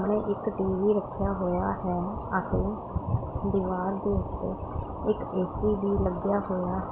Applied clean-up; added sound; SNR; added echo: none; none; none; none.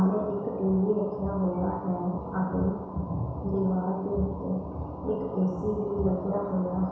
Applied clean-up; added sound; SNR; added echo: none; none; none; reverberation time 1.0 s.